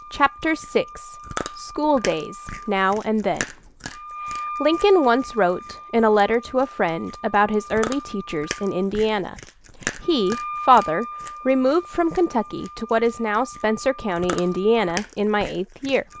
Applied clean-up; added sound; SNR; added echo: none; Wind instrument, woodwind instrument + Chewing, mastication; 12 dB; none.